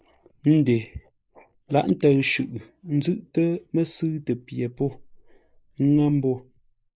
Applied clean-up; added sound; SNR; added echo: neural mask model Resemble Enhance denoiser.